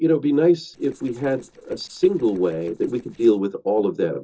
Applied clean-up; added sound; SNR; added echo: neural separator model SepFormer DNS4.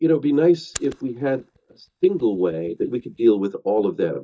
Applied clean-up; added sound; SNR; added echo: neural mask model DeepFilterNet 3.